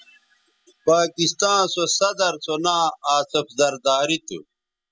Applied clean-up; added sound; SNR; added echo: classical method spectral subtraction.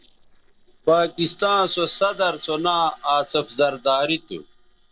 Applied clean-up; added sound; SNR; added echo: neural separator model SepFormer DNS4.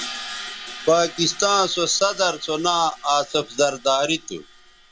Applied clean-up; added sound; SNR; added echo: none; Crash cymbal; 16 dB; none.